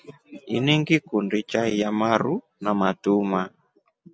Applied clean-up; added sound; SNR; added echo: none; none; none; none.